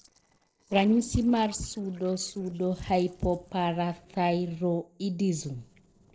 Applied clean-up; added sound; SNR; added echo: neural separator model SepFormer DNS4.